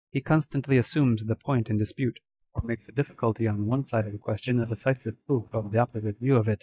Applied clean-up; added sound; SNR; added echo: neural mask model DeepFilterNet 3.